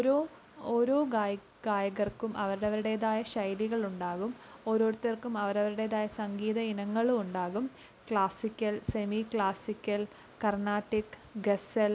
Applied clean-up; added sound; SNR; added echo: none; none; none; none.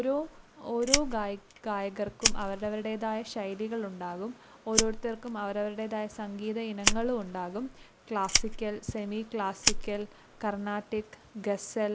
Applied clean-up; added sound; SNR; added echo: none; Fire; 2 dB; none.